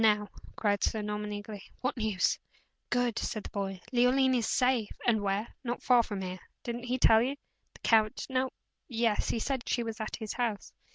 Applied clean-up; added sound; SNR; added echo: none; none; none; none.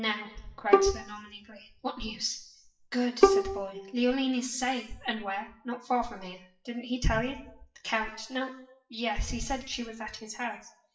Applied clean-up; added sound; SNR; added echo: classical method WPE with log-MMSE.